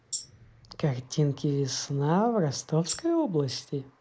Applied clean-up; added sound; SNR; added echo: neural mask model Resemble Enhance denoiser.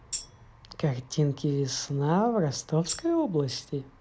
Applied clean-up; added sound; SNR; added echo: none; Tambourine; 13 dB; none.